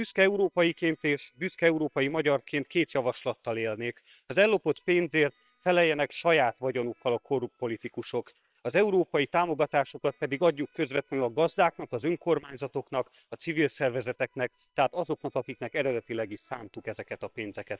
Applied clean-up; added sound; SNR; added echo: neural separator model SepFormer WHAM!.